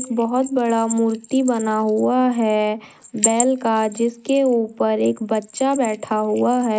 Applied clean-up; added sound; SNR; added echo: neural mask model RNNoise.